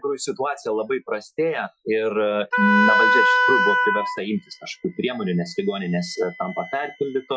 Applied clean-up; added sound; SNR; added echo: classical method Wiener filter.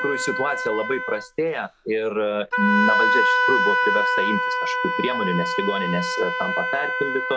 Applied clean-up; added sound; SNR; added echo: none; Wind instrument, woodwind instrument; -2 dB; none.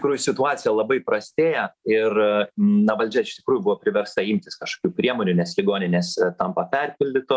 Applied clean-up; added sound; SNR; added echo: none; none; none; none.